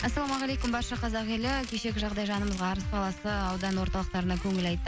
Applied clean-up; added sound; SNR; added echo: none; Tools + Wind instrument, woodwind instrument; 16 dB; none.